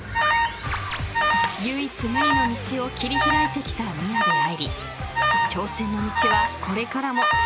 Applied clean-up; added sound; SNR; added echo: none; Alarm; -3 dB; none.